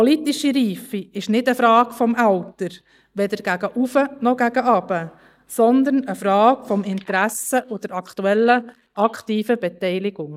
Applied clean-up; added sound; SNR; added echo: neural mask model DeepFilterNet 3.